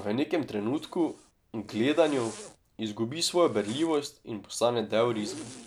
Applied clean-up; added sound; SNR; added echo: none; Zipper (clothing); 19 dB; none.